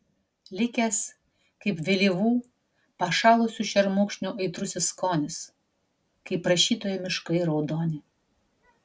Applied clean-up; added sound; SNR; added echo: none; none; none; none.